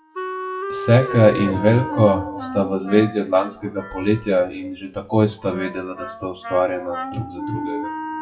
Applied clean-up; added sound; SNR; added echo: classical method WPE with log-MMSE.